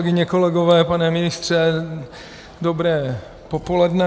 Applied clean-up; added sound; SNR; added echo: none; none; none; none.